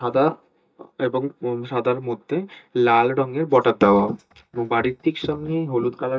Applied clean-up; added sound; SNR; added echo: neural mask model DeepFilterNet 3.